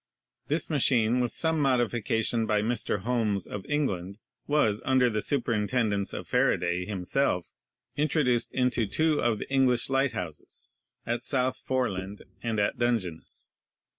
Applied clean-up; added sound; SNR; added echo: none; Bowed string instrument; 18 dB; none.